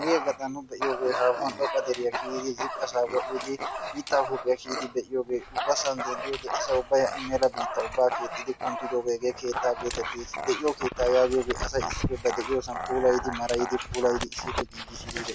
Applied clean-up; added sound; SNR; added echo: none; Dog; 6 dB; none.